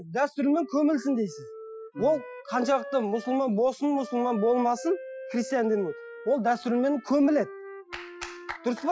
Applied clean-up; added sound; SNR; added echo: classical method Wiener filter.